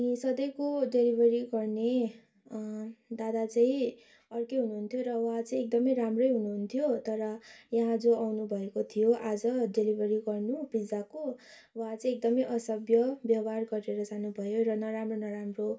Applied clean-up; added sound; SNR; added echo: none; none; none; reverberation time 0.2 s.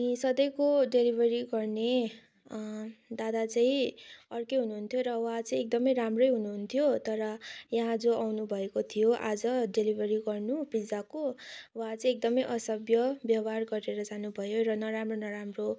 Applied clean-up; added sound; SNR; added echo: none; none; none; none.